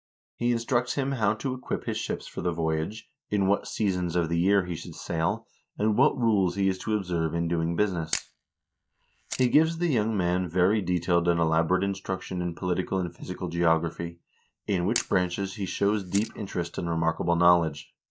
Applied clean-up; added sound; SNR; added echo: neural mask model DeepFilterNet 3.